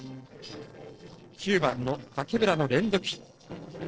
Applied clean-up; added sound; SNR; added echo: neural separator model SepFormer DNS4.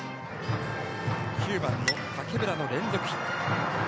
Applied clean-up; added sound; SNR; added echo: none; Fart; 20 dB; none.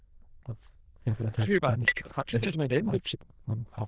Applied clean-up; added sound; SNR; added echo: neural diffusion model UNIVERSE++.